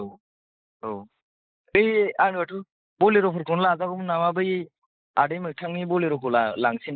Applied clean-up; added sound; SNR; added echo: neural mask model Resemble Enhance denoiser.